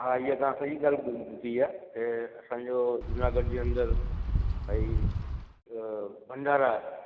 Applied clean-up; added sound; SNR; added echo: none; Wind; -2 dB; none.